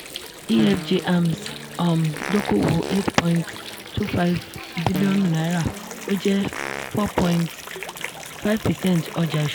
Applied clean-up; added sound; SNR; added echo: none; Fart + Water; 10 dB; none.